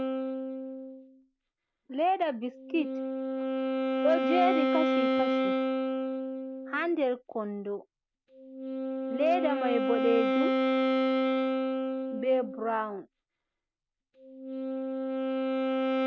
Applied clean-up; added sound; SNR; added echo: none; Wind instrument, woodwind instrument; -3 dB; none.